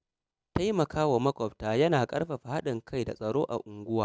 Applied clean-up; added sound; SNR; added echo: none; none; none; none.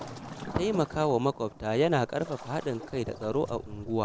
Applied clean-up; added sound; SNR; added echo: none; Waves, surf; 13 dB; none.